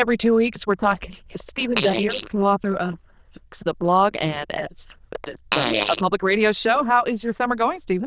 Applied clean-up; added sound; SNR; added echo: neural diffusion model UNIVERSE++.